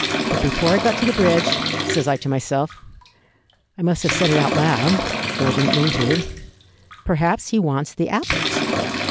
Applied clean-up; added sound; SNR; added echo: none; Bathtub (filling or washing) / Liquid; 3 dB; none.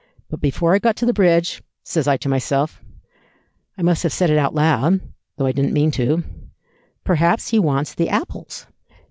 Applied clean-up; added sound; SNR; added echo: none; none; none; none.